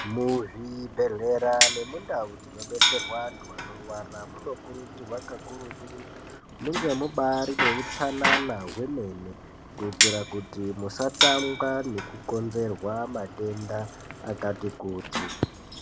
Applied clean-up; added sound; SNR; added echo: none; Bicycle; 0 dB; none.